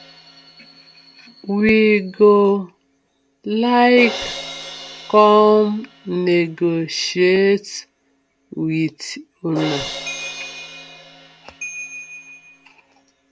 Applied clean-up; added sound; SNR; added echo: none; Crash cymbal + Ringtone / Bell; 16 dB; none.